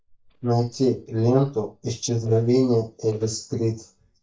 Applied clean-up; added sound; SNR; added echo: neural mask model DeepFilterNet 3.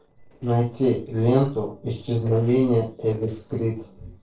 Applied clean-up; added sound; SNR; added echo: neural separator model SepFormer DNS4.